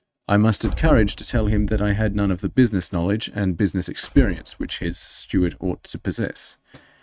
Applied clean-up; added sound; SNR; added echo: neural mask model RNNoise.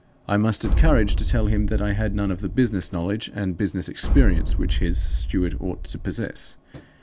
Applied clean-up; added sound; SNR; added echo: none; Boom; -3 dB; none.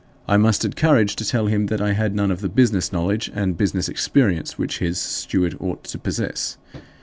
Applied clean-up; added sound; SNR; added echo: none; none; none; none.